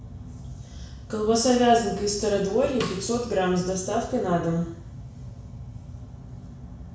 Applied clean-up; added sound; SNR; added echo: none; Snare drum; 13 dB; reverberation time 0.6 s.